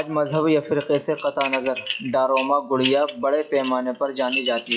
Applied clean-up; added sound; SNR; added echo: classical method log-MMSE.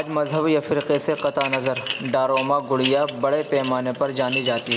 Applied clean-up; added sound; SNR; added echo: none; Dishes, pots, and pans; 10 dB; none.